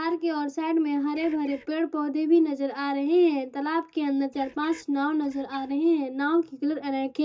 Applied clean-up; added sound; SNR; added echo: neural mask model DeepFilterNet 3.